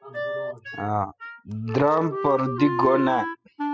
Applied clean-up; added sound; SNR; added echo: classical method spectral subtraction.